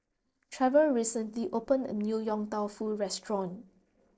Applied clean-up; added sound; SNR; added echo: neural separator model SepFormer DNS4.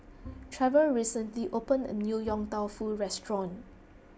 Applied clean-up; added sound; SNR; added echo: none; Bowed string instrument; 20 dB; none.